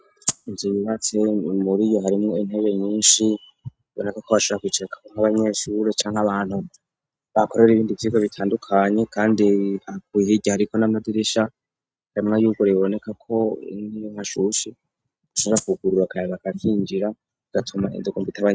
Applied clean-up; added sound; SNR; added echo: neural mask model RNNoise.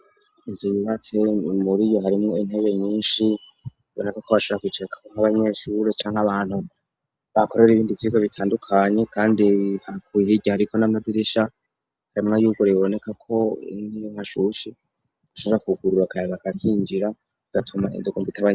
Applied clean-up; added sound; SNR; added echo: none; none; none; none.